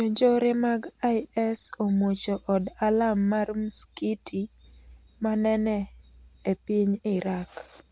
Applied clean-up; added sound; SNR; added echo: none; none; none; none.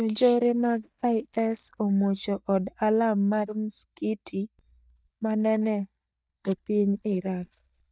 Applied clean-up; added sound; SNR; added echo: neural mask model DeepFilterNet 3.